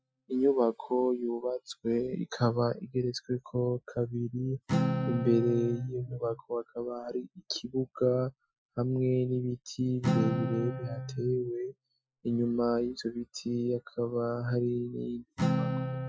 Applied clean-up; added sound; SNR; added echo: classical method Wiener filter.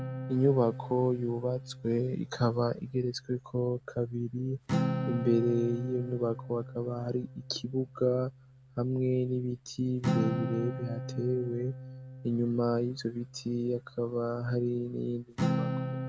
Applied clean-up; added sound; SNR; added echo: none; Acoustic guitar; 6 dB; none.